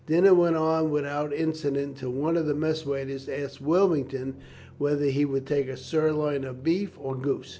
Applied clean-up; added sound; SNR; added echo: none; none; none; none.